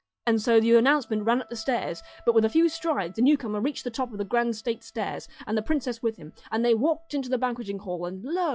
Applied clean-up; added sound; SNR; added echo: classical method log-MMSE.